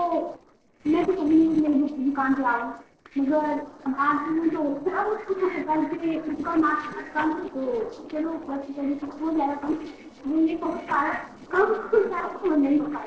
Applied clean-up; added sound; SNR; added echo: neural separator model SepFormer DNS4.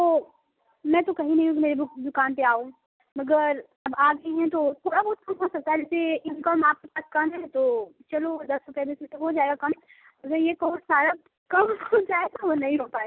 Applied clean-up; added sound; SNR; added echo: none; none; none; none.